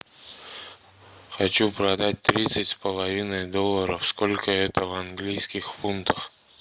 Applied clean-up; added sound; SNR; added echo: none; none; none; none.